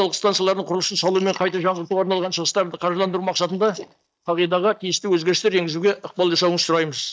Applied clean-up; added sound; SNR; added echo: neural mask model DeepFilterNet 3.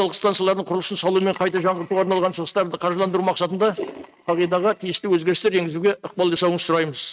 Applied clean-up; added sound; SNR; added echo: neural mask model RNNoise.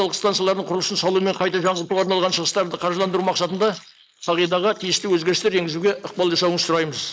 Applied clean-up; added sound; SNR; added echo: neural mask model Resemble Enhance denoiser.